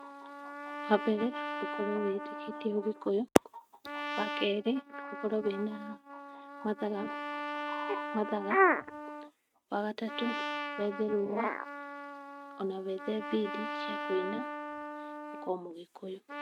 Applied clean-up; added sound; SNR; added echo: neural mask model RNNoise.